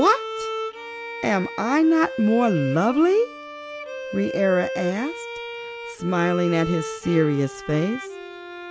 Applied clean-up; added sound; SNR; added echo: none; Bowed string instrument; 9 dB; none.